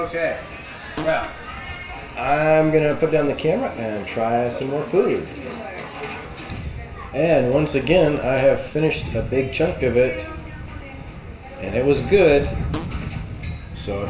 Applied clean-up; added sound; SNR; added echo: none; Fart; 13 dB; reverberation time 0.7 s.